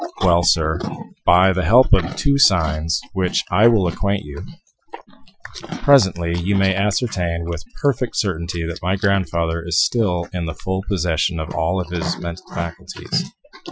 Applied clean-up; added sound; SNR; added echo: classical method Wiener filter.